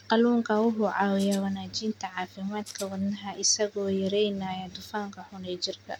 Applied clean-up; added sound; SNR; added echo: none; Rattle (instrument); 17 dB; none.